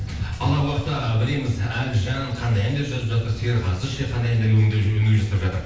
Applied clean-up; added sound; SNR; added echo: none; Fowl; 19 dB; reverberation time 0.9 s.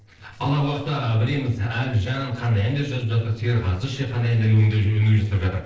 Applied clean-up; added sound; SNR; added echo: neural separator model SepFormer DNS4.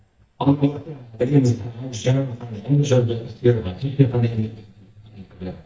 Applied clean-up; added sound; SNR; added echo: neural mask model DeepFilterNet 3.